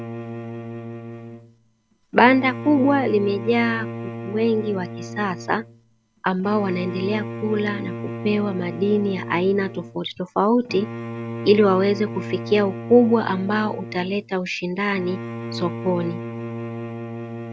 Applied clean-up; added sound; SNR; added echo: none; Bowed string instrument; 10 dB; none.